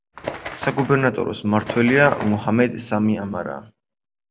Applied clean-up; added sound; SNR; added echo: none; Bird; 10 dB; none.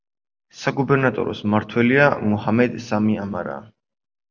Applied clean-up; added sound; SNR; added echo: none; none; none; none.